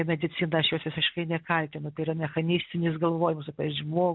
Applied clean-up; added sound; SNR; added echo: none; none; none; none.